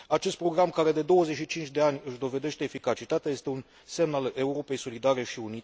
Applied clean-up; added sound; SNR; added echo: none; none; none; none.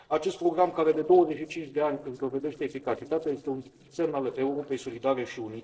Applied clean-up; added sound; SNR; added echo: neural separator model SepFormer DNS4.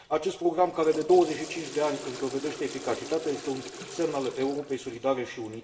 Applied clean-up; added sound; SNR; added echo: none; Toilet flush / Water; 14 dB; reverberation time 1.6 s.